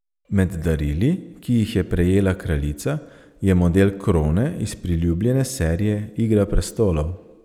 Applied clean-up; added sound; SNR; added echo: none; none; none; none.